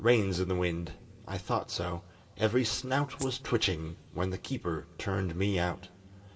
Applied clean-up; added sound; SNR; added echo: none; Rattle (instrument); 14 dB; reverberation time 2.3 s.